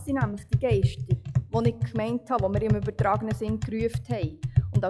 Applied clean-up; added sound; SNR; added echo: classical method log-MMSE.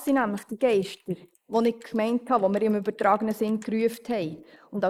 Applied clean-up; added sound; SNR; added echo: neural mask model Resemble Enhance denoiser.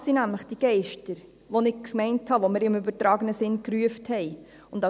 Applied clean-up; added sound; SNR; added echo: none; none; none; none.